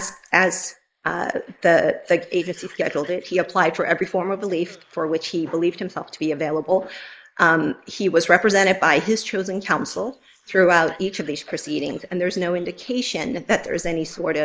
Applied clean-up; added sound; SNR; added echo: neural mask model Resemble Enhance denoiser.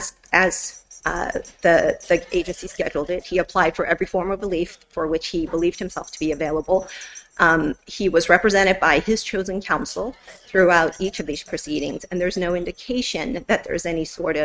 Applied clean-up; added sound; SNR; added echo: neural mask model RNNoise.